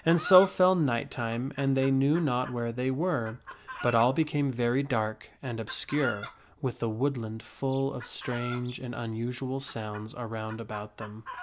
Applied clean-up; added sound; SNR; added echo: none; Chicken, rooster; 16 dB; none.